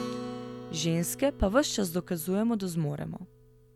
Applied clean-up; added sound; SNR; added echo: none; Acoustic guitar; 13 dB; none.